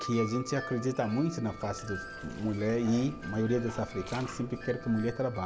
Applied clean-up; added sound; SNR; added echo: none; Wind chime + Liquid; 11 dB; none.